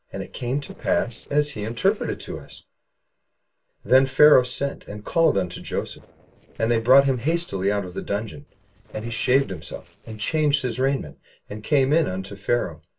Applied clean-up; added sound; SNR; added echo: neural separator model SepFormer DNS4.